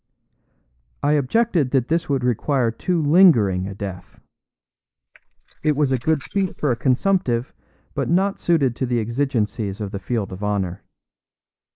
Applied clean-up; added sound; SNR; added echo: neural mask model Resemble Enhance denoiser.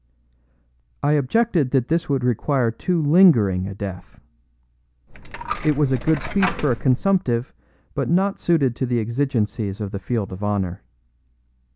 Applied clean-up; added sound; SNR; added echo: none; Coin (dropping); 7 dB; none.